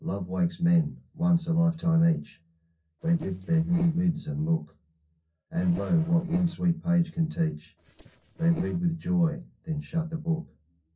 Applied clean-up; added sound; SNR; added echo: neural separator model SepFormer DNS4.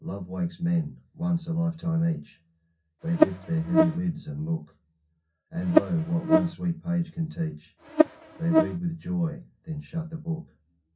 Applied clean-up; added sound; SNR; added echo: none; Buzz; -5 dB; reverberation time 0.3 s.